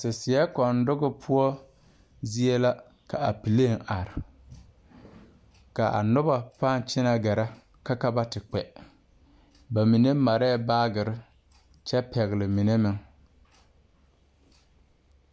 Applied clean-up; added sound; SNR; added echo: none; none; none; none.